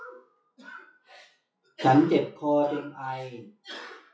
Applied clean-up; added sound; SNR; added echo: classical method WPE with log-MMSE.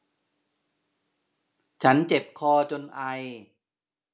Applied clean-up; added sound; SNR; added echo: none; none; none; none.